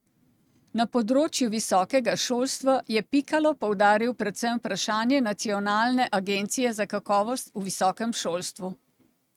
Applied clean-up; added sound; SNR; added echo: neural mask model RNNoise.